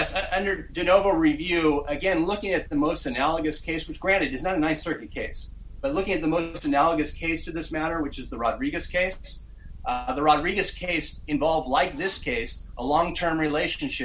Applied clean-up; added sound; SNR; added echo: none; Purr; 14 dB; none.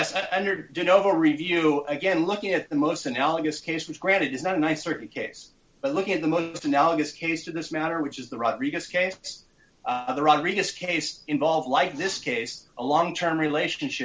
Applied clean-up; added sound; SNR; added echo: none; none; none; none.